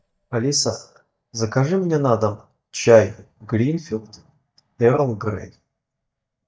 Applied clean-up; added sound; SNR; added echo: neural mask model DeepFilterNet 3.